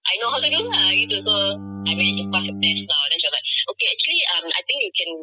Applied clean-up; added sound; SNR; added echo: classical method spectral subtraction.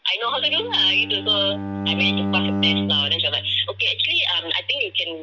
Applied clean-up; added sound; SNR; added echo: none; Bowed string instrument; 6 dB; none.